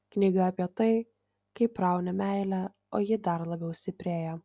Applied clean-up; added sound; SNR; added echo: none; none; none; none.